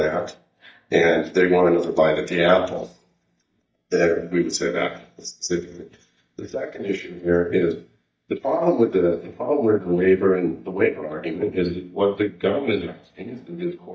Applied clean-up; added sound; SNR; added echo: neural mask model DeepFilterNet 3.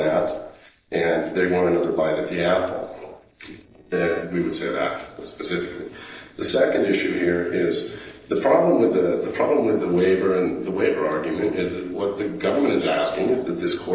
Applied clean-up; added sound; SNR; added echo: neural separator model SepFormer DNS4.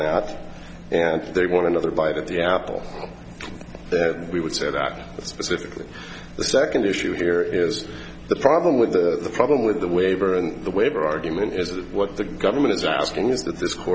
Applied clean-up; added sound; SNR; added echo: none; none; none; none.